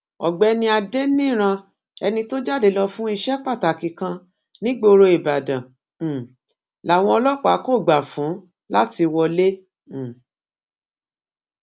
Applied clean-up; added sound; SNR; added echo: none; none; none; none.